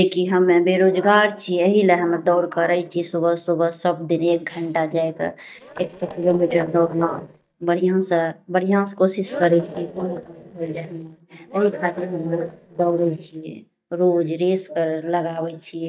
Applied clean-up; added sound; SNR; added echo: neural mask model DeepFilterNet 3.